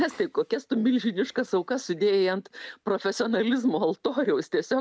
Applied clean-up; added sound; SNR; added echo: none; none; none; none.